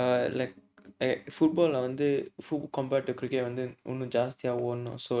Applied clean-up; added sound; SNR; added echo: neural mask model RNNoise.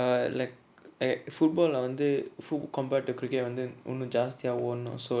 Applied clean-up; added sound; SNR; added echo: none; none; none; none.